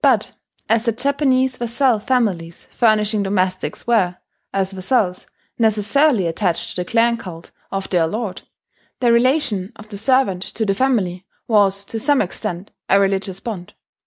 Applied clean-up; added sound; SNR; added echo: none; none; none; none.